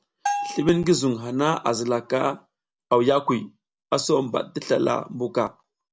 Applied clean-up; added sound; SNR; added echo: none; Bell; 9 dB; none.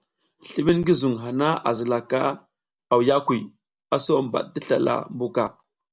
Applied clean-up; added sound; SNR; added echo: none; none; none; none.